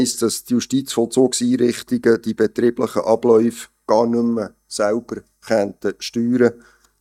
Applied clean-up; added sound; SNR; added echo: neural mask model DeepFilterNet 3.